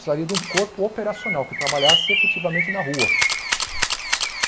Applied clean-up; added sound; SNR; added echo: none; Camera + Bird; -3 dB; none.